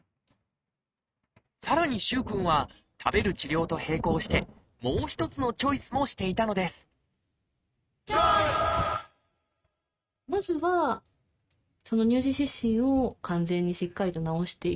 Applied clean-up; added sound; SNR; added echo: neural mask model RNNoise.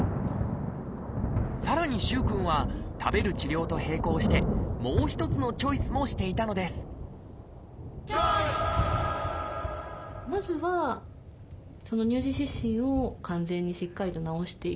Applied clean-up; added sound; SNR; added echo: none; Thunder / Rain; 1 dB; none.